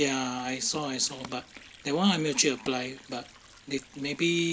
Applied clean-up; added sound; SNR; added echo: none; Fire + Sink (filling or washing) / Water; 20 dB; none.